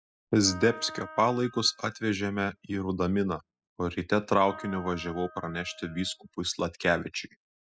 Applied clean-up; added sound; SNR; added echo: classical method spectral subtraction.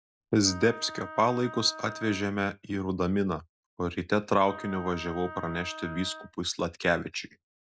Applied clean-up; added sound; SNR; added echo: none; Wind instrument, woodwind instrument; 13 dB; none.